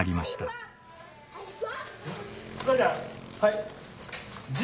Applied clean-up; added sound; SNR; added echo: none; Motorcycle; 16 dB; none.